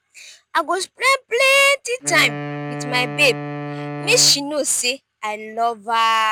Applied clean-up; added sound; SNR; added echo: none; Wind instrument, woodwind instrument; 10 dB; none.